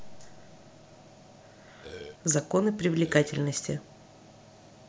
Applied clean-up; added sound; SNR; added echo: none; Burping, eructation; 12 dB; none.